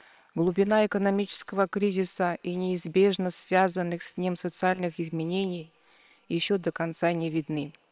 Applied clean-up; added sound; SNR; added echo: neural separator model SepFormer WHAM!.